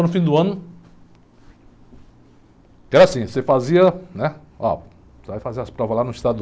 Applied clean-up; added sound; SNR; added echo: none; none; none; none.